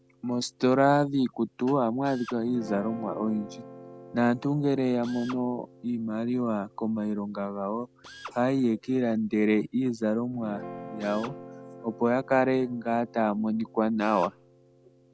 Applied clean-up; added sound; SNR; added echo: none; Guitar + Drill; 18 dB; none.